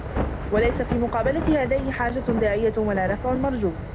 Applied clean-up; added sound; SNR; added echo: none; Thunder / Rain + Fire; 5 dB; none.